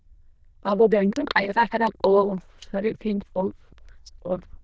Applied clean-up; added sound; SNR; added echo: neural diffusion model UNIVERSE++.